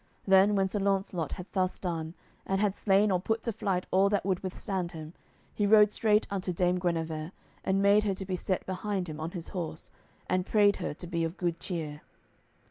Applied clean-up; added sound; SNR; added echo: none; none; none; none.